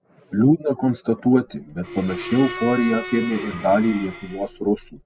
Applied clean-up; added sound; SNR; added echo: none; Bowed string instrument; 12 dB; none.